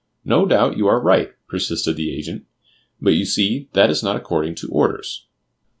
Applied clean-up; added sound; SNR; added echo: none; none; none; none.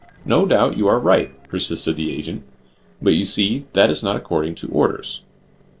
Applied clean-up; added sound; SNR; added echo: neural separator model SepFormer DNS4.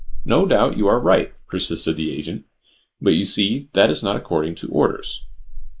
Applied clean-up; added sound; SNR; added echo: neural mask model Resemble Enhance denoiser.